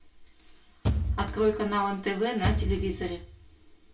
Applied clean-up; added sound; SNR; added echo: none; Bass drum / Thump, thud; 0 dB; reverberation time 0.1 s.